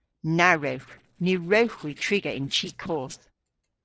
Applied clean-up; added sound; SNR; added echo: neural separator model SepFormer DNS4.